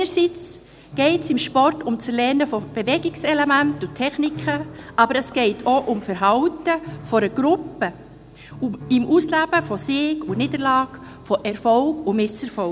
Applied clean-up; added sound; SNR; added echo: none; Piano; 18 dB; none.